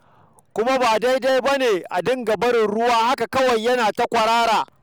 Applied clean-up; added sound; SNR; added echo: none; none; none; none.